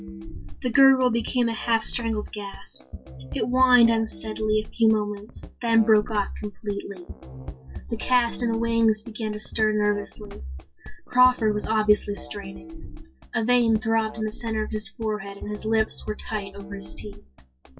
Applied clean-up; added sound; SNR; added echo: classical method WPE with log-MMSE.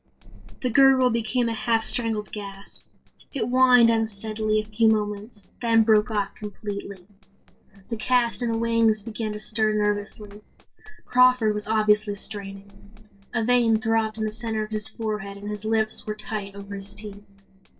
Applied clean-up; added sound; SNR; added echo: neural separator model SepFormer DNS4.